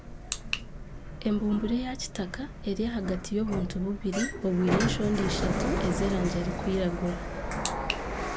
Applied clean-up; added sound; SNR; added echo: none; Sliding door; 2 dB; none.